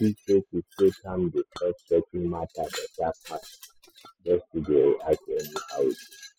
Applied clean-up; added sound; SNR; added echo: classical method spectral subtraction.